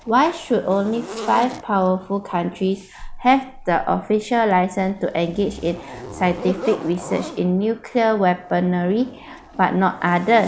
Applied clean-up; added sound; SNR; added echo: none; Zipper (clothing); 16 dB; none.